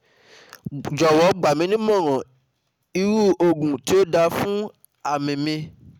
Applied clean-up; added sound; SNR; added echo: none; none; none; none.